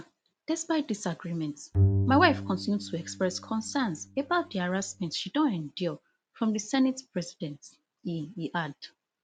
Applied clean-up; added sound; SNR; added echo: none; Bowed string instrument; 1 dB; none.